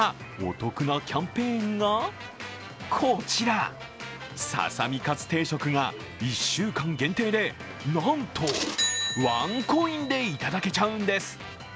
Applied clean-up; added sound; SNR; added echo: none; none; none; none.